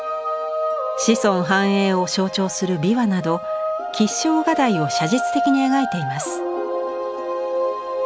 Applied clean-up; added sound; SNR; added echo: none; none; none; none.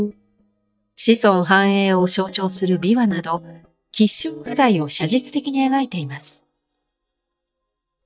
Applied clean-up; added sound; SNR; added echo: neural mask model DeepFilterNet 3.